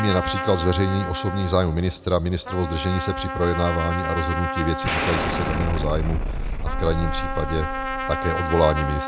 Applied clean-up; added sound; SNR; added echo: none; Trumpet + Explosion; 3 dB; none.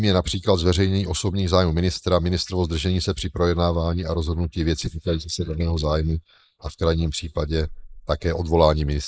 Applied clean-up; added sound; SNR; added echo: neural mask model Resemble Enhance denoiser.